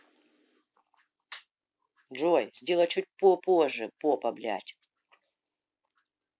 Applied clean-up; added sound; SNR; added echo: none; none; none; none.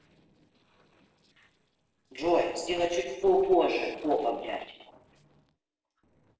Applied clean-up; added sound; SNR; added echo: neural separator model SepFormer DNS4.